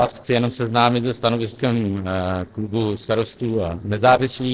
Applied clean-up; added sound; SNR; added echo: neural separator model SepFormer DNS4.